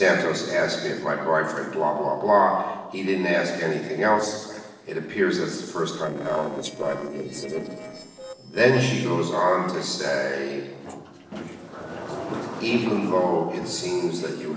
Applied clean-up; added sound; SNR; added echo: neural separator model SepFormer DNS4.